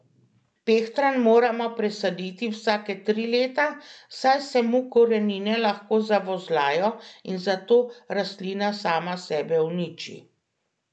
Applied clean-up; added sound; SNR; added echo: none; none; none; none.